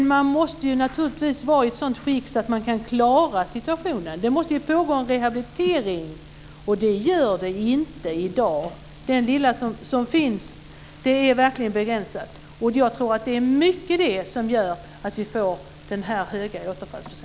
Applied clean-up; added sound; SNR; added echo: none; none; none; none.